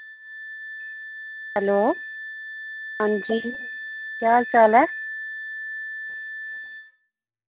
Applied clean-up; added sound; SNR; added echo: none; Wind instrument, woodwind instrument; 10 dB; none.